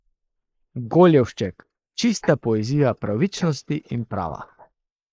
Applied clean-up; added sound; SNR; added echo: neural mask model Resemble Enhance denoiser.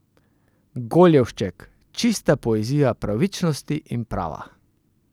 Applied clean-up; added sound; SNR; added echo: none; none; none; none.